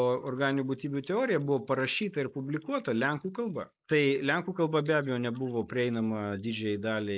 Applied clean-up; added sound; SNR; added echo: neural mask model Resemble Enhance denoiser.